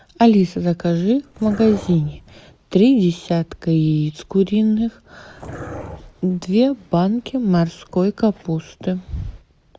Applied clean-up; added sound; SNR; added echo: none; Dog; 15 dB; none.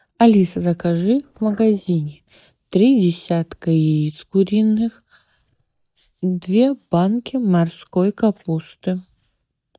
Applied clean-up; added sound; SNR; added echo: neural mask model DeepFilterNet 3.